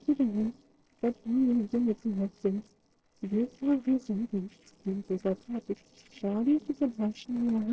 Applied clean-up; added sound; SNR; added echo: neural separator model SepFormer DNS4.